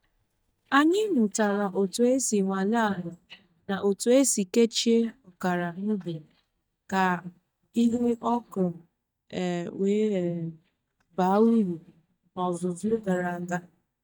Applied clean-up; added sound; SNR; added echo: neural mask model DeepFilterNet 3.